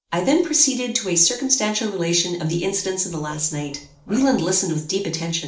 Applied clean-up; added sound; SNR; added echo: neural separator model SepFormer DNS4.